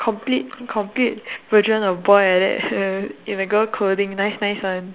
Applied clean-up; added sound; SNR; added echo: none; none; none; none.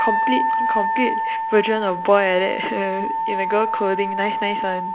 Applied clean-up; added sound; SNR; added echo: none; Wind instrument, woodwind instrument; 1 dB; none.